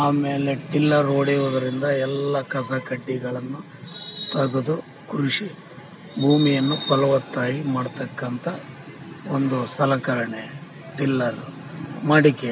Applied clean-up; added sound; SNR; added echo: none; none; none; none.